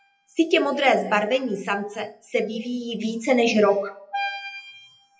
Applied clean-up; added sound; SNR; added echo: classical method WPE with log-MMSE.